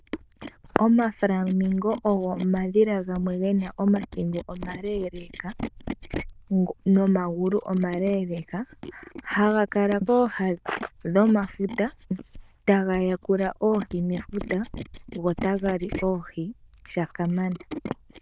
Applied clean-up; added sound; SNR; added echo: neural diffusion model UNIVERSE++.